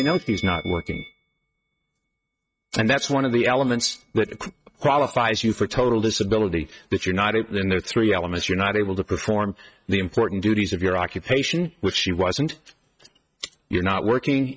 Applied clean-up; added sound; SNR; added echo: neural mask model RNNoise.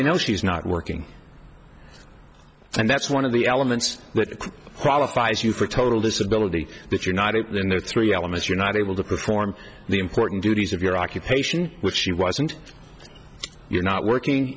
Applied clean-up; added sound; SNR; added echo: none; none; none; none.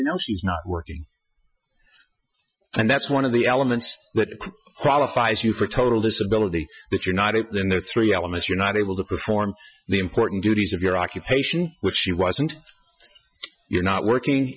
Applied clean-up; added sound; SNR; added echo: classical method Wiener filter.